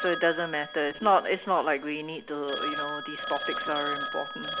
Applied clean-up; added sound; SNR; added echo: none; Telephone; 7 dB; none.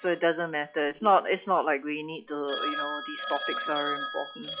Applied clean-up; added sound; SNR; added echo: classical method log-MMSE.